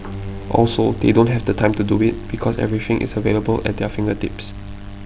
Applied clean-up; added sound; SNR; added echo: none; Bowed string instrument; 19 dB; none.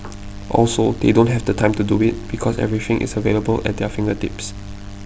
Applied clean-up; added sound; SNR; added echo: none; none; none; none.